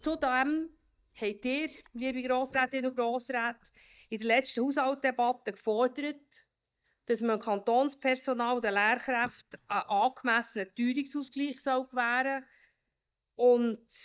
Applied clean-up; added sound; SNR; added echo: neural mask model DeepFilterNet 3.